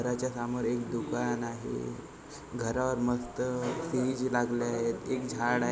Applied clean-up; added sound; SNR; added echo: none; none; none; none.